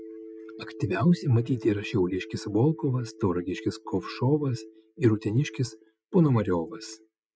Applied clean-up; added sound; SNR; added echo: neural mask model RNNoise.